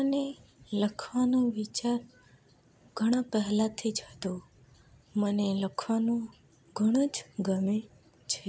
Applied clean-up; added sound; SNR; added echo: none; none; none; none.